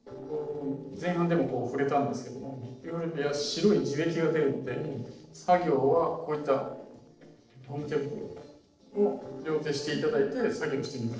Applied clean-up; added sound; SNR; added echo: neural separator model SepFormer DNS4.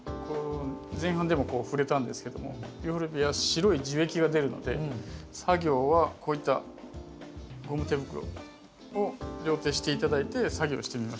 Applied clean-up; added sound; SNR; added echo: none; none; none; none.